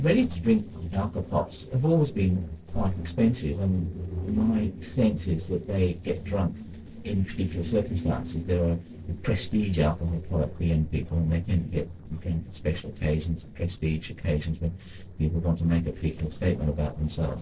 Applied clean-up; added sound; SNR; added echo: neural separator model SepFormer DNS4.